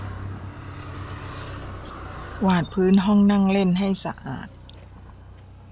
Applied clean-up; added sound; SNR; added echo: none; Car; 13 dB; none.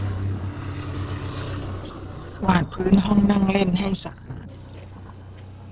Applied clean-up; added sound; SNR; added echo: neural separator model SepFormer DNS4.